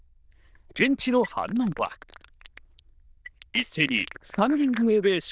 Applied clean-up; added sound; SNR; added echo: neural diffusion model UNIVERSE++.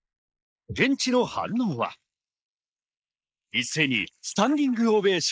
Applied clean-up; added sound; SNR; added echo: neural mask model Resemble Enhance denoiser.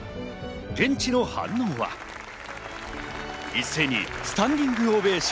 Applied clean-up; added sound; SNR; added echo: none; none; none; none.